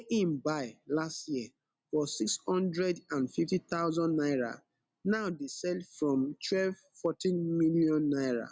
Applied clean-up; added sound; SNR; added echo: none; none; none; none.